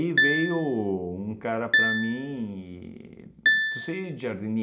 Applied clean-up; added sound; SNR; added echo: none; Piano; -3 dB; reverberation time 1.3 s.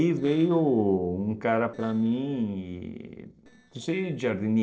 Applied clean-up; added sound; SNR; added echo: neural separator model SepFormer DNS4.